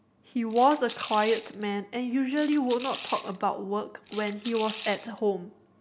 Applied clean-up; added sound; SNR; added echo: none; Rattle / Rattle (instrument); 7 dB; none.